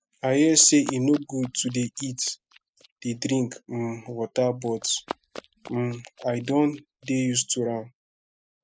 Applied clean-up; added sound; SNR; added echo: classical method spectral subtraction.